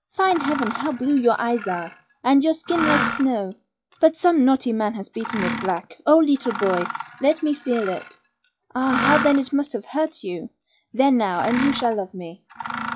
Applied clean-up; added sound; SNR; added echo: classical method log-MMSE.